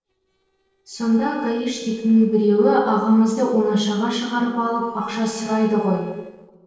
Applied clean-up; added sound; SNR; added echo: neural separator model SepFormer DNS4.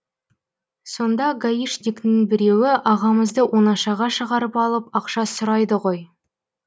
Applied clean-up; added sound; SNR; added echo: none; none; none; none.